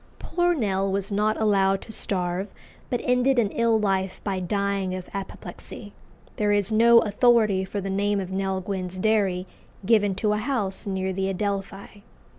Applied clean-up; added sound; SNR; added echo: none; none; none; none.